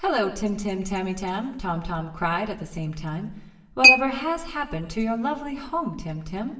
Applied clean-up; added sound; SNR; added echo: none; Chink, clink; 1 dB; reverberation time 1.0 s.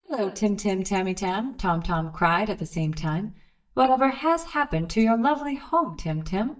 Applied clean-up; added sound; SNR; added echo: neural mask model DeepFilterNet 3.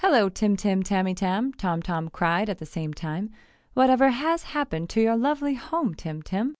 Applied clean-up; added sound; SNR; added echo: none; none; none; none.